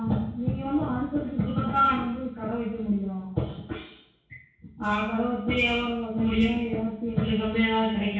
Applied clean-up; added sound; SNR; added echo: none; none; none; reverberation time 0.6 s.